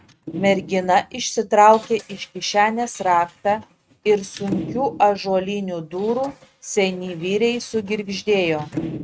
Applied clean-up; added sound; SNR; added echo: neural mask model RNNoise.